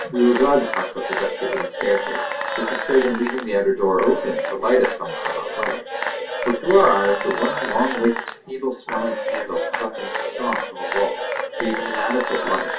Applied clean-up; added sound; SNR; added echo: none; Applause / Cheering / Clapping; 5 dB; reverberation time 0.3 s.